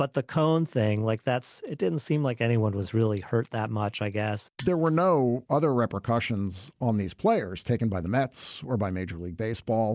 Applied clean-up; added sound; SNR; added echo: none; Mechanisms; 16 dB; none.